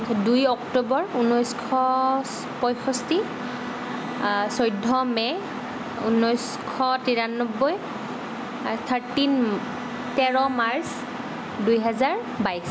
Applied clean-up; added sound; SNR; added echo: none; Bowed string instrument; 16 dB; none.